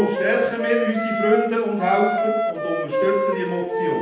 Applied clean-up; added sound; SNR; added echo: none; Wind instrument, woodwind instrument; 1 dB; reverberation time 0.9 s.